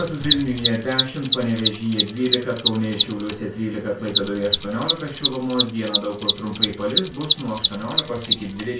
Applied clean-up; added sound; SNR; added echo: none; Mechanisms; -1 dB; reverberation time 0.3 s.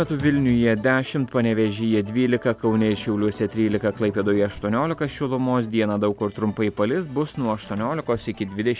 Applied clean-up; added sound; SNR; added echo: none; none; none; none.